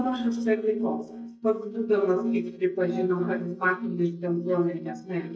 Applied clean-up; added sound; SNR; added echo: neural mask model DeepFilterNet 3.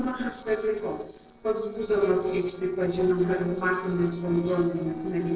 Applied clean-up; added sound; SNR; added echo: neural separator model SepFormer DNS4.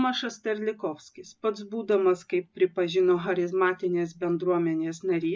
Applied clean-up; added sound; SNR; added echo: none; none; none; none.